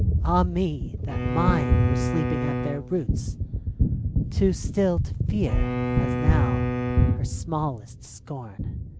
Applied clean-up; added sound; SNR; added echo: none; Gunshot, gunfire + Bowed string instrument; -5 dB; none.